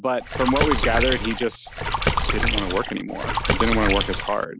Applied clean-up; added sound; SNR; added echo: none; Water / Splash, splatter; -1 dB; none.